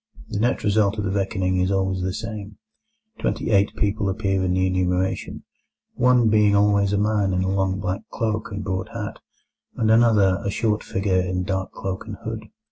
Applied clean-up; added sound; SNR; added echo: none; none; none; none.